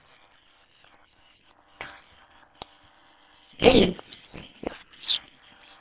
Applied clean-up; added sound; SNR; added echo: neural separator model SepFormer WHAM!.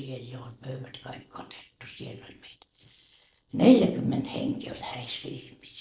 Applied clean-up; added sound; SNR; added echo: neural separator model SepFormer DNS4.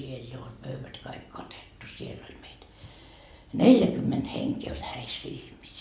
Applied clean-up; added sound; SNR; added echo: none; none; none; none.